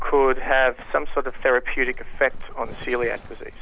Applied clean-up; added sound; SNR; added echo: none; Livestock, farm animals, working animals; 5 dB; none.